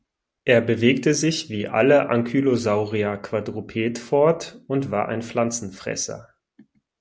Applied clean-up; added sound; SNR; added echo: none; none; none; none.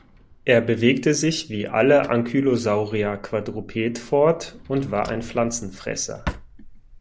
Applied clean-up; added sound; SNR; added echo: none; Drawer open or close; 18 dB; none.